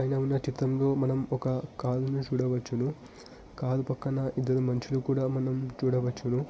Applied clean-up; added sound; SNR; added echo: none; none; none; none.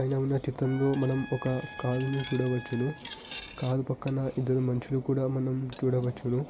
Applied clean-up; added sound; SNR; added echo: none; Trumpet + Cutlery, silverware; 16 dB; none.